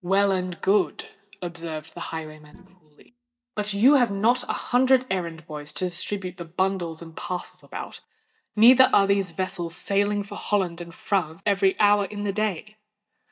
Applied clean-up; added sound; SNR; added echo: neural mask model DeepFilterNet 3.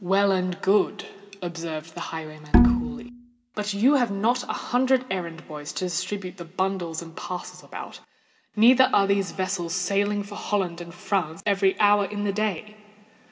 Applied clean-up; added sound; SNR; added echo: none; Bowed string instrument; -3 dB; none.